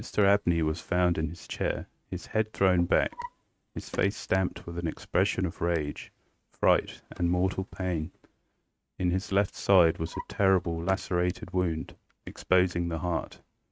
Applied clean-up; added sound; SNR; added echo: neural mask model RNNoise.